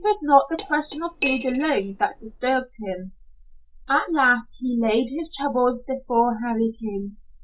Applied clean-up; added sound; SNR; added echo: none; Cutlery, silverware; 11 dB; none.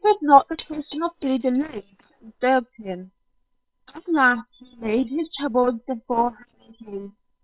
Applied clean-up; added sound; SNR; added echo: neural separator model SepFormer WHAM!.